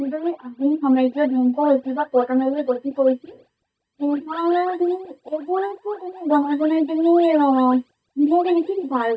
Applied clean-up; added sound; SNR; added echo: neural mask model DeepFilterNet 3.